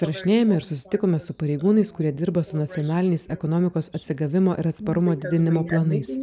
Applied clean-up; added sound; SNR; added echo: none; none; none; none.